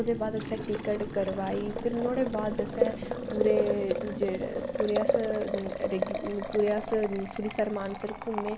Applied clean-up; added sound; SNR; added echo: none; Boiling; 2 dB; none.